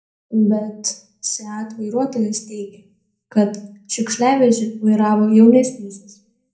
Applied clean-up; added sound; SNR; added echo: none; none; none; reverberation time 0.5 s.